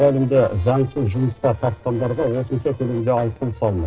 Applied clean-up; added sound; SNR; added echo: neural separator model SepFormer DNS4.